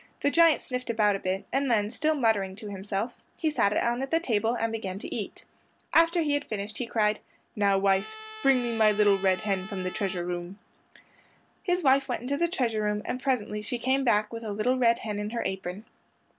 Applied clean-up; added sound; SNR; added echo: none; Trumpet; 14 dB; none.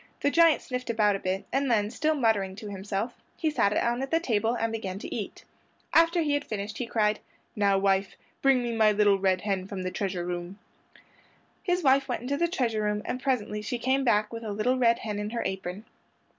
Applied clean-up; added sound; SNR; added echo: none; none; none; none.